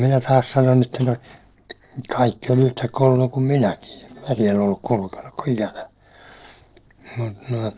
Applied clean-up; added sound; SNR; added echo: neural separator model SepFormer DNS4.